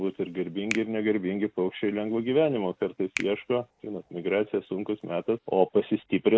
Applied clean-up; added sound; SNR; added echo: none; Finger snapping; 16 dB; none.